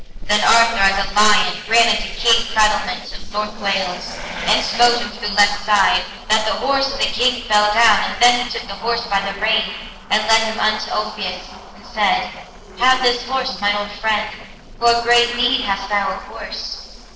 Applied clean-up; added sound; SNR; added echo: neural separator model SepFormer DNS4.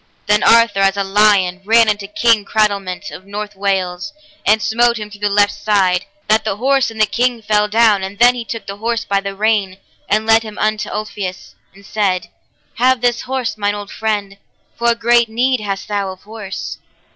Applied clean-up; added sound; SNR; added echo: none; none; none; none.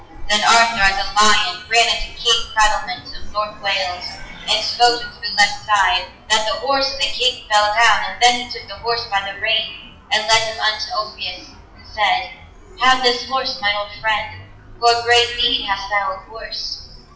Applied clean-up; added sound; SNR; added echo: classical method WPE with log-MMSE.